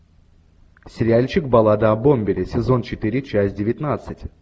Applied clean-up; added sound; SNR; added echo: none; none; none; none.